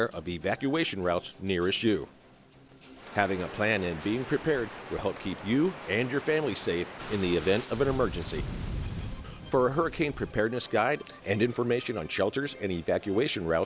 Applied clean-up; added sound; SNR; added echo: none; none; none; none.